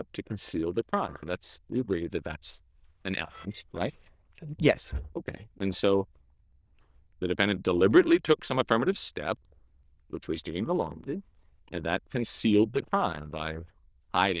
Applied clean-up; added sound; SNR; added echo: neural diffusion model UNIVERSE++.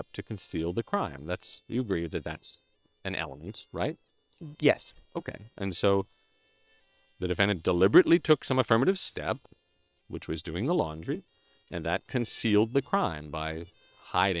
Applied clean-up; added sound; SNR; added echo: neural separator model SepFormer WHAM!.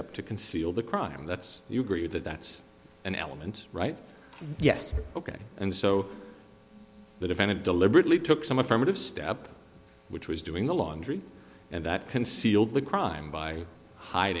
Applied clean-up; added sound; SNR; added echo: none; none; none; none.